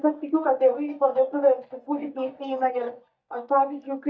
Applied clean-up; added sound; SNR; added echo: neural mask model DeepFilterNet 3.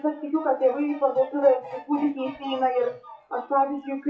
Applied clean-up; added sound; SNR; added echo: classical method WPE with log-MMSE.